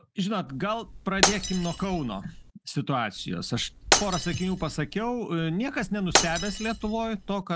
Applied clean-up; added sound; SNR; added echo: none; Shatter; 1 dB; none.